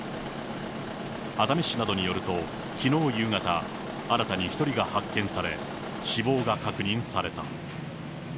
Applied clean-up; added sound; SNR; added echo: none; none; none; none.